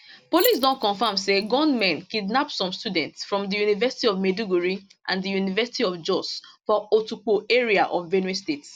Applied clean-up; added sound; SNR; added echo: none; Keys jangling; 13 dB; none.